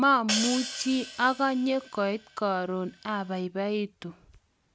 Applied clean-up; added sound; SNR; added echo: none; Hi-hat; 9 dB; none.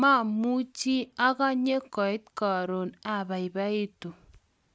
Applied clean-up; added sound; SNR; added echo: none; none; none; none.